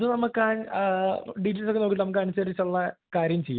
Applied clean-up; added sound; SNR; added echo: none; none; none; none.